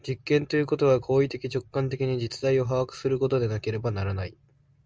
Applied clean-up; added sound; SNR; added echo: none; none; none; none.